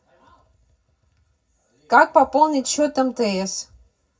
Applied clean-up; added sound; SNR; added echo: none; none; none; reverberation time 0.4 s.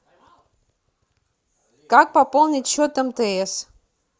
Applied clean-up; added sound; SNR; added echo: none; none; none; none.